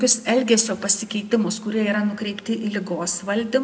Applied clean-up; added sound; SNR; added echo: none; none; none; none.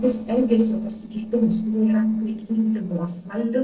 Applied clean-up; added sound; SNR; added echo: neural separator model SepFormer DNS4.